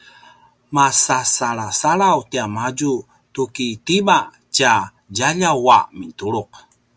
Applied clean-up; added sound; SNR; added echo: none; none; none; none.